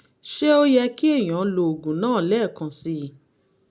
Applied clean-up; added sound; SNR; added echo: none; none; none; none.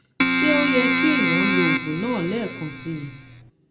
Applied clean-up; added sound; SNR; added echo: none; Keyboard (musical); -3 dB; reverberation time 0.7 s.